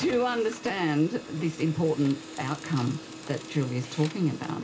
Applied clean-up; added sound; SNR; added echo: none; Printer; 13 dB; reverberation time 0.3 s.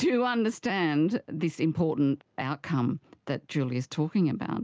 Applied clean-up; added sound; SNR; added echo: none; none; none; none.